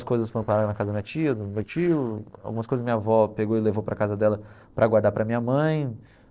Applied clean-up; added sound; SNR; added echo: neural separator model SepFormer DNS4.